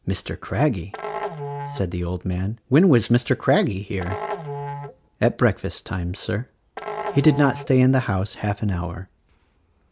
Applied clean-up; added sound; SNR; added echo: none; Musical instrument; 12 dB; none.